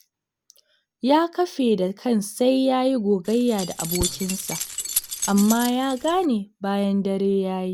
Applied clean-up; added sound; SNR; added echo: none; Keys jangling; 8 dB; none.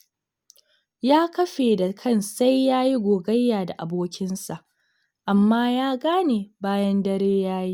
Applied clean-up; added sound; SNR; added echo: none; none; none; none.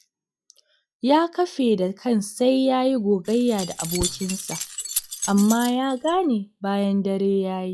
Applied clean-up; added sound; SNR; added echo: classical method log-MMSE.